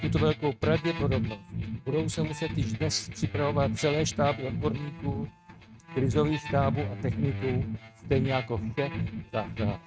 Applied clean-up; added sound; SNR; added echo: neural mask model RNNoise.